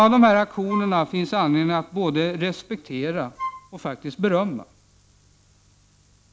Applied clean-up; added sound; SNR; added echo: none; Wind instrument, woodwind instrument; 11 dB; none.